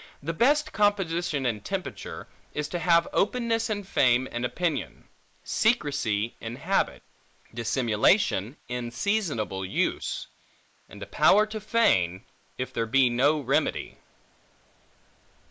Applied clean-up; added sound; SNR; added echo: neural mask model Resemble Enhance denoiser.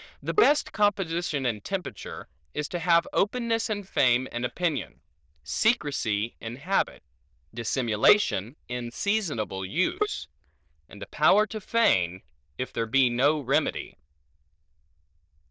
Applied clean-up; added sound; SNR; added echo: neural diffusion model UNIVERSE++.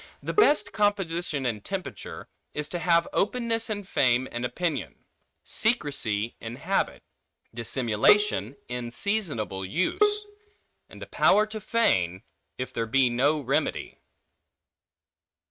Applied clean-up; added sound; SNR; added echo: neural mask model RNNoise.